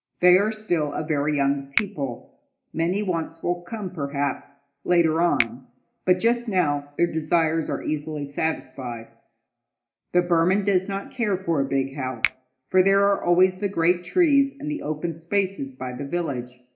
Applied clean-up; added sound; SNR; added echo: none; Finger snapping; 12 dB; reverberation time 0.4 s.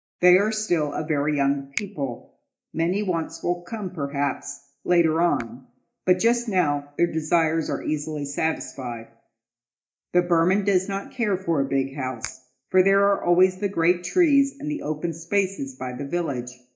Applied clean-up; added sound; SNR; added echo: neural mask model DeepFilterNet 3.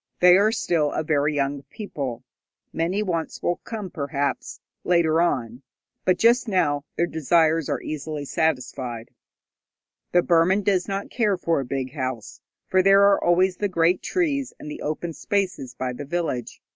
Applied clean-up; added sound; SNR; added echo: none; none; none; none.